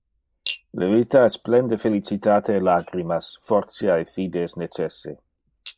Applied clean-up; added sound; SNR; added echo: neural mask model Resemble Enhance denoiser.